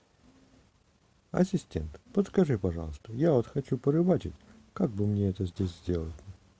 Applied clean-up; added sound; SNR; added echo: none; none; none; none.